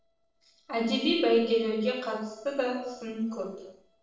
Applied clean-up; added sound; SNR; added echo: neural separator model SepFormer DNS4.